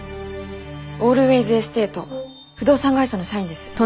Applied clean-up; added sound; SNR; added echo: none; Brass instrument; 19 dB; none.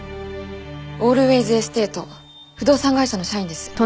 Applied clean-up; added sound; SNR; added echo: none; none; none; none.